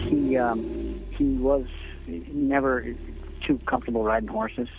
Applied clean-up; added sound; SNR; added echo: none; Vehicle; 8 dB; none.